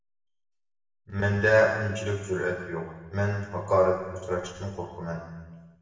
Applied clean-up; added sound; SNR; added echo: none; none; none; reverberation time 1.2 s.